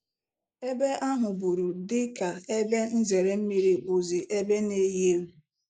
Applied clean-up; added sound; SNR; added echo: neural mask model Resemble Enhance denoiser.